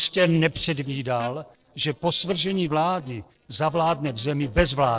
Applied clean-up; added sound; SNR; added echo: neural separator model SepFormer DNS4.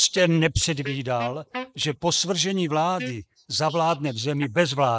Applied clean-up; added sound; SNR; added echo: neural mask model Resemble Enhance denoiser.